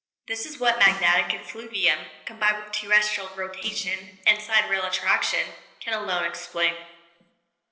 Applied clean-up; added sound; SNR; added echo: neural separator model SepFormer DNS4.